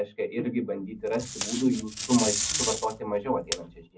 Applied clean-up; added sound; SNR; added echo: none; Packing tape, duct tape; 4 dB; reverberation time 0.4 s.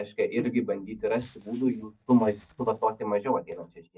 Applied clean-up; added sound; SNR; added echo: neural mask model DeepFilterNet 3.